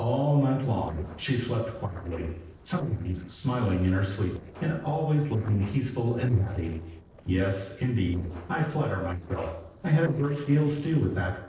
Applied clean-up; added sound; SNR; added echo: neural separator model SepFormer DNS4.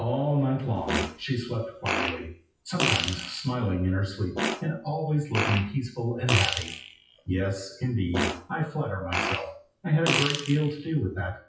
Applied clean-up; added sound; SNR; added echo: classical method WPE with log-MMSE.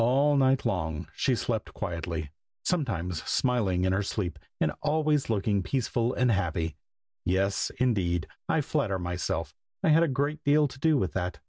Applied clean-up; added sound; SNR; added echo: none; none; none; none.